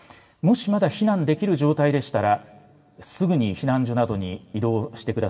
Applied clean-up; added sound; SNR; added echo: none; none; none; reverberation time 1.9 s.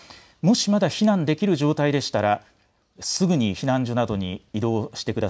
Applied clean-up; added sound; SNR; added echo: none; none; none; none.